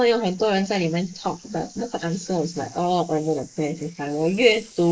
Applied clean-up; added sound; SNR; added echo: neural mask model Resemble Enhance denoiser.